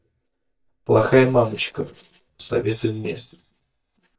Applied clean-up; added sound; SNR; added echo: neural mask model DeepFilterNet 3.